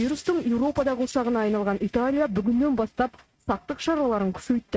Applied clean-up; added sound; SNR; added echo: neural mask model RNNoise.